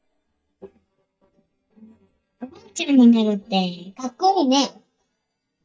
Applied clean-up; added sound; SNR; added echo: neural mask model DeepFilterNet 3.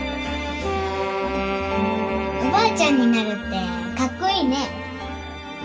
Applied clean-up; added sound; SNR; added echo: none; Wind instrument, woodwind instrument; 5 dB; reverberation time 0.2 s.